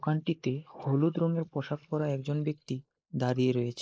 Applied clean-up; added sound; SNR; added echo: neural mask model Resemble Enhance denoiser.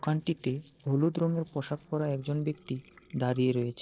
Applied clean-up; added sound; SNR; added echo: neural separator model SepFormer DNS4.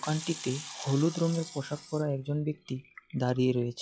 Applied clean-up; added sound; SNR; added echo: classical method log-MMSE.